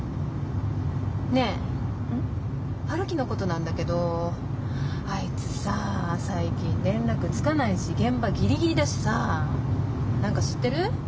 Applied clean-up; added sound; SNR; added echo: none; none; none; none.